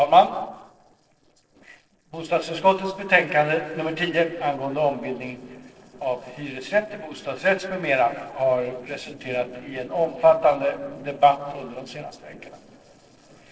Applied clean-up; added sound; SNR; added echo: neural separator model SepFormer DNS4.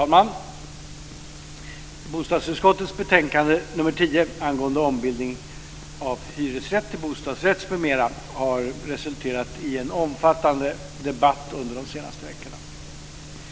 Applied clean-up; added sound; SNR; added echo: none; none; none; none.